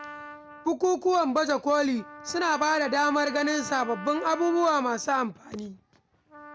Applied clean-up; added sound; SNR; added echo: none; Trumpet; 16 dB; none.